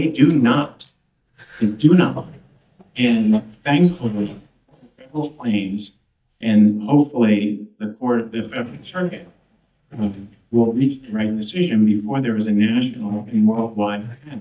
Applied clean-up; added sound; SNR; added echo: neural mask model DeepFilterNet 3.